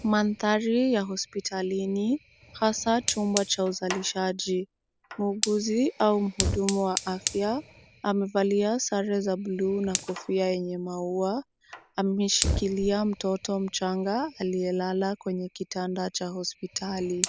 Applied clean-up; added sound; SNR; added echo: none; Fire; 10 dB; none.